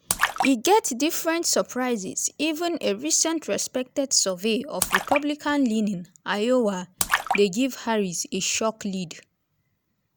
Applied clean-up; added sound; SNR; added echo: none; Splash, splatter; 6 dB; none.